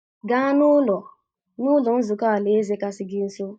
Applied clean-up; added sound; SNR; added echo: neural mask model DeepFilterNet 3.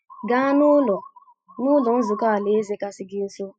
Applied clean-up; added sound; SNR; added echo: classical method spectral subtraction.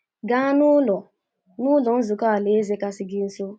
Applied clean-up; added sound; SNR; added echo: none; none; none; none.